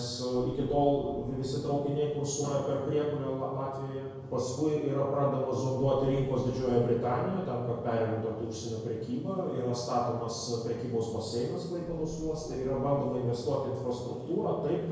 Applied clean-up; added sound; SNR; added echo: none; Boom; 19 dB; reverberation time 1.0 s.